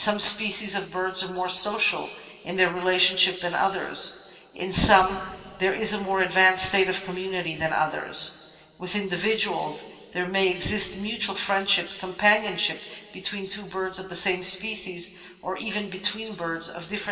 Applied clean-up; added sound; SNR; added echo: none; none; none; reverberation time 2.5 s.